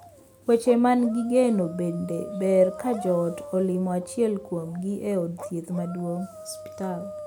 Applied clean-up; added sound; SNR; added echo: none; Dog; 15 dB; none.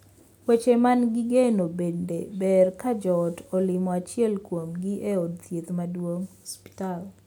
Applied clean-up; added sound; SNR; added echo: none; none; none; none.